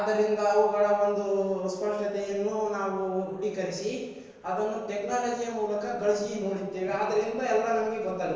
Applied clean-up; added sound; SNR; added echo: neural separator model SepFormer DNS4.